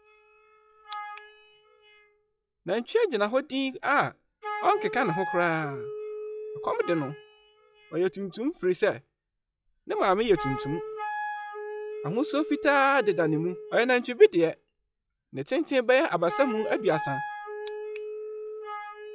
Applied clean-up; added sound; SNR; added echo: classical method log-MMSE.